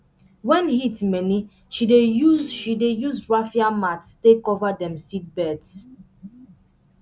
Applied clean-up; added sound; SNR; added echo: none; Thump, thud; 19 dB; none.